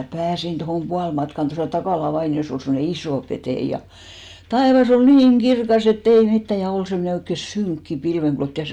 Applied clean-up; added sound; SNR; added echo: none; none; none; none.